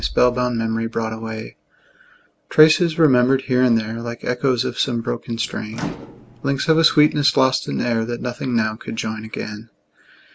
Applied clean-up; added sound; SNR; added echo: none; Bass drum + Microwave oven; 20 dB; none.